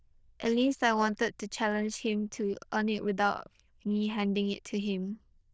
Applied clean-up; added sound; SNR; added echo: neural diffusion model UNIVERSE++.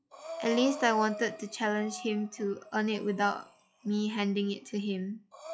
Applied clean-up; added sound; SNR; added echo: classical method log-MMSE.